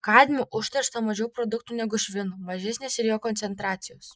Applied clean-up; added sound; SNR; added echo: neural mask model Resemble Enhance denoiser.